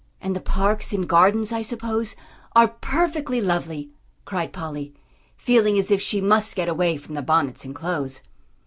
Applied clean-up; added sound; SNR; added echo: none; none; none; none.